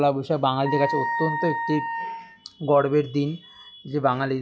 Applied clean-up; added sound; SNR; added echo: classical method log-MMSE.